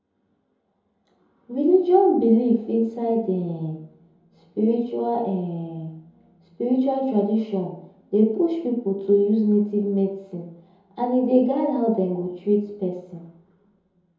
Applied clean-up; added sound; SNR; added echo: none; none; none; reverberation time 2.6 s.